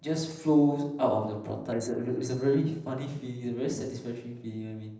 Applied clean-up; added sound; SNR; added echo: neural separator model SepFormer DNS4.